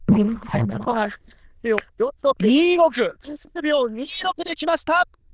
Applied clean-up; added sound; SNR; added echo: neural diffusion model UNIVERSE++.